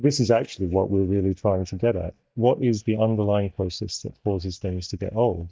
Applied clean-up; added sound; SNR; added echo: neural mask model DeepFilterNet 3.